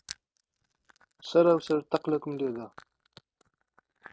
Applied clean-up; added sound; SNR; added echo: neural mask model RNNoise.